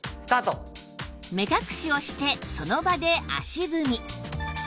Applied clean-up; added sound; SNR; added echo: none; none; none; none.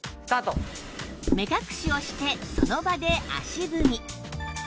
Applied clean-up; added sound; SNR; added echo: none; Drawer open or close; 1 dB; none.